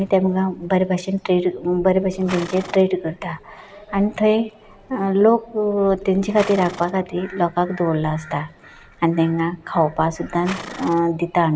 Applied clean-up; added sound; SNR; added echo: none; Livestock, farm animals, working animals; 19 dB; none.